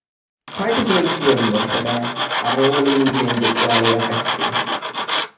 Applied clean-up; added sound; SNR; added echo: none; Tools; 1 dB; reverberation time 0.8 s.